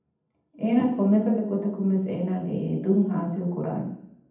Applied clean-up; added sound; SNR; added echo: none; none; none; reverberation time 0.8 s.